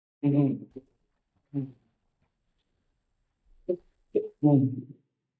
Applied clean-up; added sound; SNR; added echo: neural mask model DeepFilterNet 3.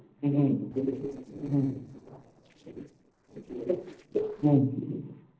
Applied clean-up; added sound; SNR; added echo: neural separator model SepFormer DNS4.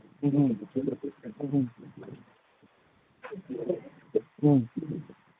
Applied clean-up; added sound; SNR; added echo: none; none; none; none.